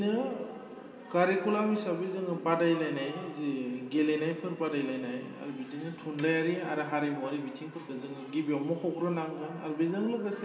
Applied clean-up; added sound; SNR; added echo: none; none; none; reverberation time 2.0 s.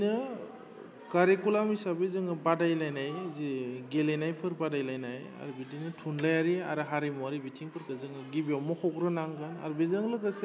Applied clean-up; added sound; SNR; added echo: none; none; none; none.